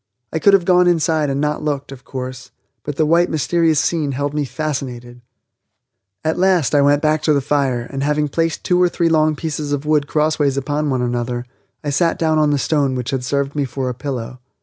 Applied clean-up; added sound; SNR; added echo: none; none; none; none.